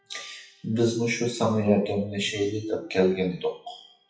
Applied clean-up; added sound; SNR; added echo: classical method WPE with log-MMSE.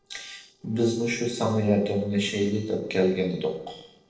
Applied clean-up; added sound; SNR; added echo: neural separator model SepFormer DNS4.